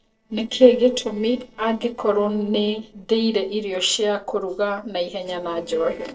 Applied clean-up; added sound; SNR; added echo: neural separator model SepFormer DNS4.